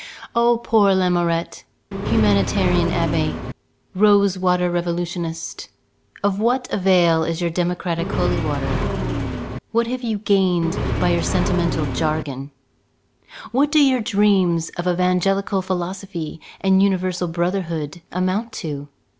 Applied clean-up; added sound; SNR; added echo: none; Accelerating, revving, vroom; 2 dB; none.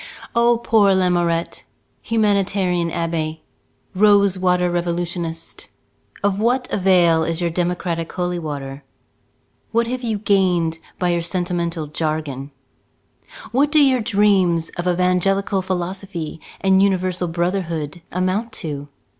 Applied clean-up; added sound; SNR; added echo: none; none; none; none.